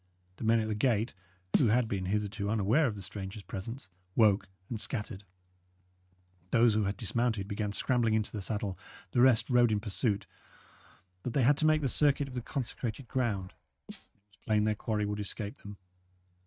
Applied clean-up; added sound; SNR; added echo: neural mask model RNNoise.